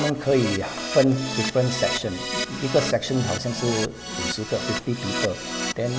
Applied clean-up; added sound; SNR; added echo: none; Keyboard (musical); 5 dB; none.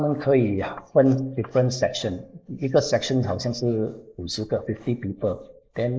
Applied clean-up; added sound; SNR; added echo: neural mask model Resemble Enhance denoiser.